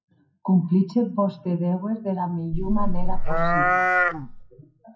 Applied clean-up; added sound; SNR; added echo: classical method WPE with log-MMSE.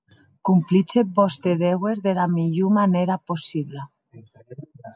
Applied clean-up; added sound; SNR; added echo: none; none; none; none.